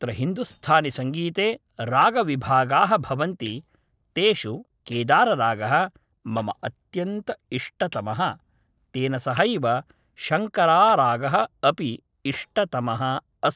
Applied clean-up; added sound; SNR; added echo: neural separator model SepFormer DNS4.